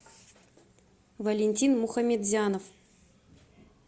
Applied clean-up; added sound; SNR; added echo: none; none; none; none.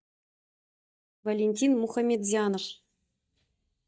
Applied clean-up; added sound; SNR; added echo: neural mask model DeepFilterNet 3.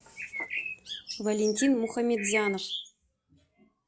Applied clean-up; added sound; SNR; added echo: classical method log-MMSE.